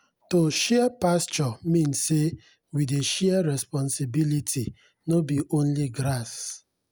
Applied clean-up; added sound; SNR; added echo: none; none; none; none.